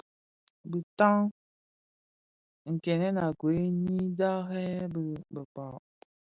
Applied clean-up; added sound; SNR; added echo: none; none; none; none.